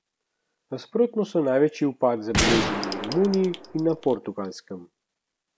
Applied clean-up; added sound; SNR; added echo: none; Gunshot, gunfire; 2 dB; none.